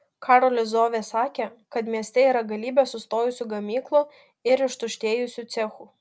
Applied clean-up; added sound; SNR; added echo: none; none; none; none.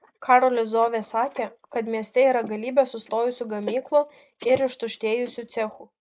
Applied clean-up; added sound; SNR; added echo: neural mask model Resemble Enhance denoiser.